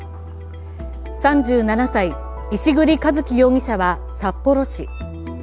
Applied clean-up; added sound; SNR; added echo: none; none; none; none.